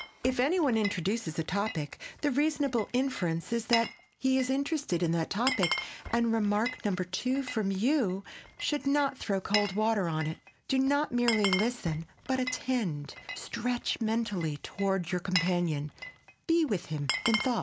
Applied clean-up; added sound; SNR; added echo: none; Glass; 10 dB; none.